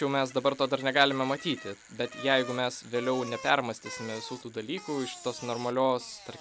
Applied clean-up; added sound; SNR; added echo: none; Bicycle; 16 dB; none.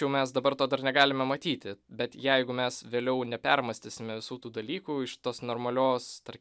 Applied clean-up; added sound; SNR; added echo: none; none; none; none.